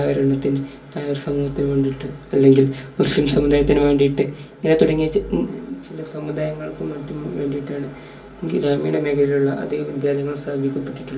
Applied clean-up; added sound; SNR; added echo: none; none; none; reverberation time 0.3 s.